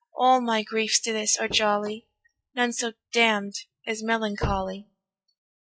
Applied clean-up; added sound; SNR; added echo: classical method log-MMSE.